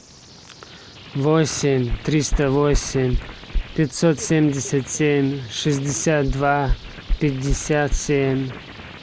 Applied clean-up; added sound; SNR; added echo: none; Knock; 7 dB; none.